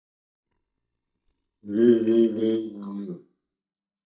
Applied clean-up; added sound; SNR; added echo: neural mask model DeepFilterNet 3.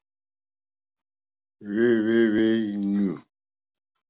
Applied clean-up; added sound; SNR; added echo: none; none; none; none.